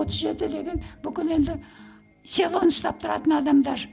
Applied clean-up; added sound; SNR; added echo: none; none; none; none.